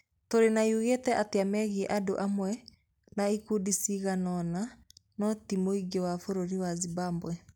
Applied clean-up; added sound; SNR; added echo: none; none; none; none.